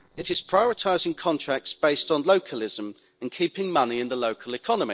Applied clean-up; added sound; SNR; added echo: neural separator model SepFormer DNS4.